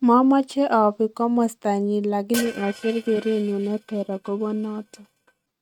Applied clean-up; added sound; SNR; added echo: neural mask model RNNoise.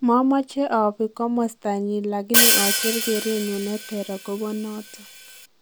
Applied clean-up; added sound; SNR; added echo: none; Hi-hat; 0 dB; none.